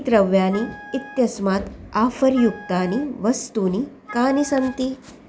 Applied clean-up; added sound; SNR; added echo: none; Wind instrument, woodwind instrument; 19 dB; none.